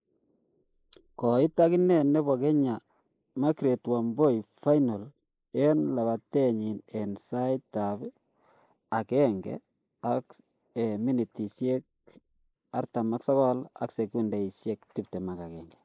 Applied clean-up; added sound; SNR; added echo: neural mask model Resemble Enhance denoiser.